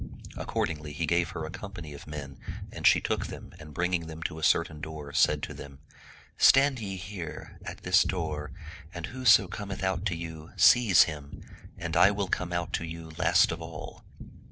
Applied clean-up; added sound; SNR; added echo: none; Gunshot, gunfire; 10 dB; none.